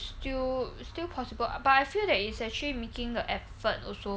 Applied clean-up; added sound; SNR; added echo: none; none; none; none.